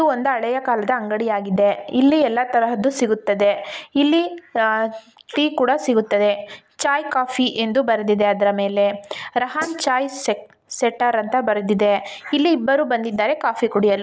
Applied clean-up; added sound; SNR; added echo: neural mask model Resemble Enhance denoiser.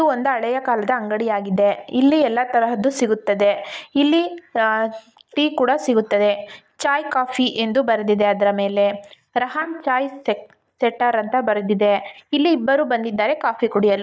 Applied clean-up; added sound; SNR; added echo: neural mask model DeepFilterNet 3.